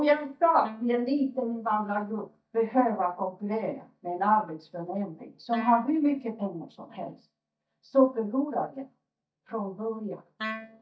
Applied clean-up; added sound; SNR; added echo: neural mask model DeepFilterNet 3.